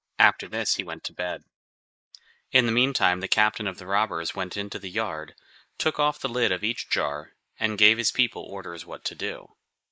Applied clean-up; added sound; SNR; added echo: neural mask model Resemble Enhance denoiser.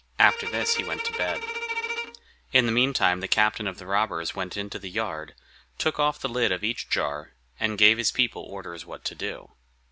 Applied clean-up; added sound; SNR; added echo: none; Bowed string instrument; 6 dB; none.